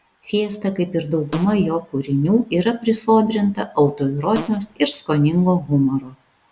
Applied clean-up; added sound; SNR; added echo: none; Fart; 13 dB; none.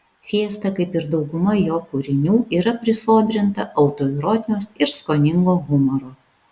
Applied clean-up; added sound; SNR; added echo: none; none; none; none.